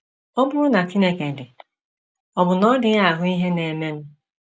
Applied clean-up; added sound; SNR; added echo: none; none; none; none.